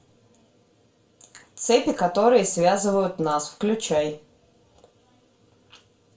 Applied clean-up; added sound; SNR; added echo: none; none; none; reverberation time 0.3 s.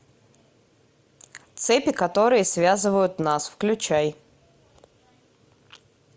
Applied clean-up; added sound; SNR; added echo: none; none; none; none.